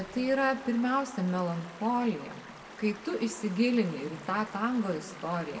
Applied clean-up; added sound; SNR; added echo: none; Stream; 17 dB; reverberation time 1.0 s.